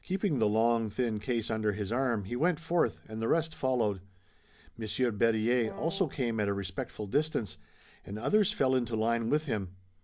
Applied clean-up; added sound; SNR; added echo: none; Wind instrument, woodwind instrument; 15 dB; none.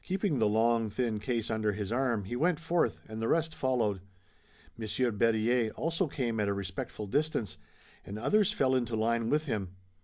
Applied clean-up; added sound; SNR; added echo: none; none; none; none.